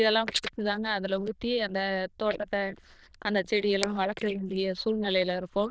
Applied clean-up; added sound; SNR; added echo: neural diffusion model UNIVERSE++.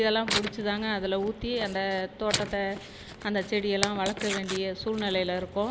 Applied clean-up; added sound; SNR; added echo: none; Tearing; 8 dB; none.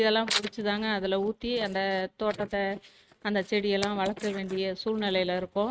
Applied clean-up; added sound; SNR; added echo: neural mask model RNNoise.